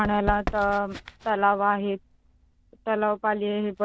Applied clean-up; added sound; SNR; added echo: none; Run; 12 dB; none.